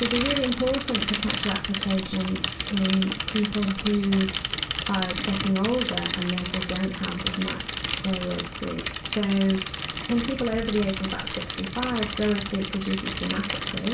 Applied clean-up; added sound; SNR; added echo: none; Mechanisms / Bicycle; 4 dB; reverberation time 0.3 s.